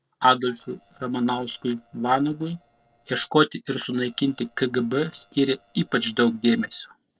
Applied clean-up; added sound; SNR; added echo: neural separator model SepFormer DNS4.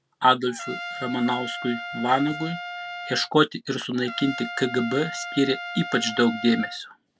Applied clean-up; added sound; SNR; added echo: none; Trumpet; 10 dB; none.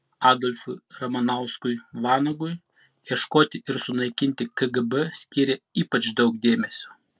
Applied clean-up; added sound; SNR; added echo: none; none; none; none.